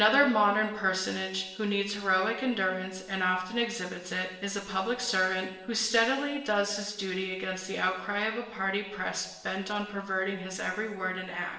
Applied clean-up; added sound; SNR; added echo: none; none; none; reverberation time 0.9 s.